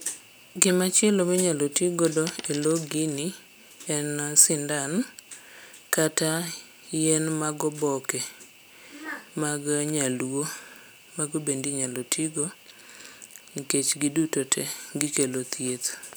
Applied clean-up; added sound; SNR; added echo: none; Coin (dropping); 15 dB; none.